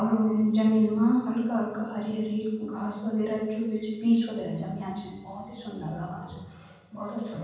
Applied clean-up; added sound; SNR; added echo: none; none; none; reverberation time 1.2 s.